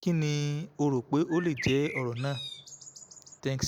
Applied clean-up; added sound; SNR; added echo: none; Bird; 12 dB; none.